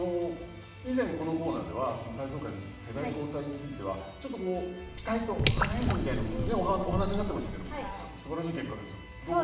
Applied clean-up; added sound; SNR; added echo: none; Drip / Water; -2 dB; reverberation time 0.9 s.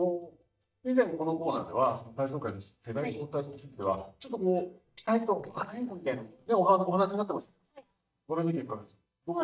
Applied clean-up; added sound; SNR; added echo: neural mask model DeepFilterNet 3.